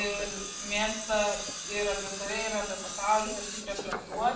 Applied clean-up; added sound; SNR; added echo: none; Tools; 6 dB; reverberation time 0.5 s.